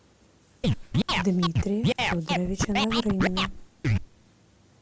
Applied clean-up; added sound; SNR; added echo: none; Scratching (performance technique); -3 dB; none.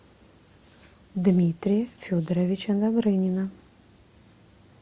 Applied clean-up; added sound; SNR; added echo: none; none; none; none.